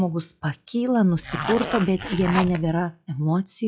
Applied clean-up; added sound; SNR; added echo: classical method log-MMSE.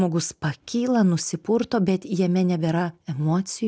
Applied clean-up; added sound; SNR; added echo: none; none; none; none.